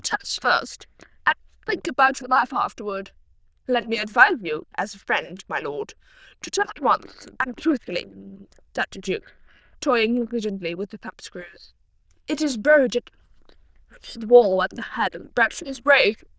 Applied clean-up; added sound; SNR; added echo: neural diffusion model UNIVERSE++.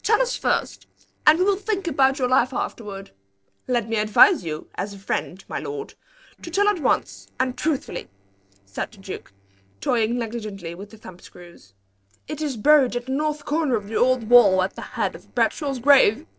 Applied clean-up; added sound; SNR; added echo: neural separator model SepFormer DNS4.